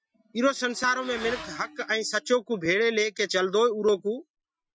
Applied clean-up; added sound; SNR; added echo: classical method Wiener filter.